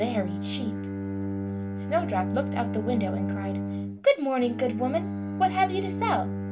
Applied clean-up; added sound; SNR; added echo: none; Bowed string instrument; 2 dB; reverberation time 0.2 s.